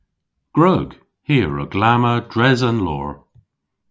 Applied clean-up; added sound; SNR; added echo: none; none; none; none.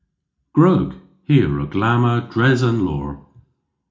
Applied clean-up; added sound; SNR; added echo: none; none; none; reverberation time 0.4 s.